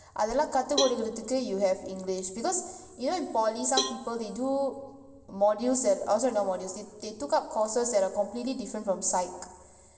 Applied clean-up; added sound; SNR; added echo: none; Cowbell; 9 dB; reverberation time 1.8 s.